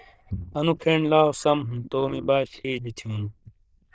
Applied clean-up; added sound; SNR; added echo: neural diffusion model UNIVERSE++.